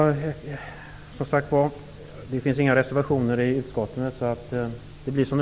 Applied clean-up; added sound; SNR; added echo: none; none; none; none.